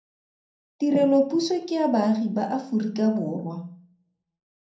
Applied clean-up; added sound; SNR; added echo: none; none; none; reverberation time 0.6 s.